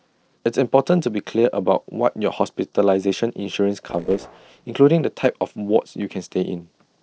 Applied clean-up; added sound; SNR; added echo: neural separator model SepFormer DNS4.